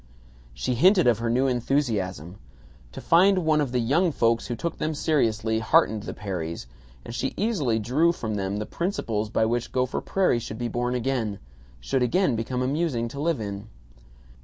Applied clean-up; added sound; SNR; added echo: none; none; none; none.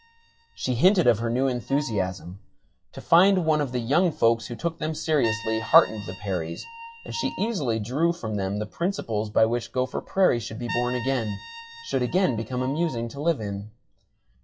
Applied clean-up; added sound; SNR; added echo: classical method WPE with log-MMSE.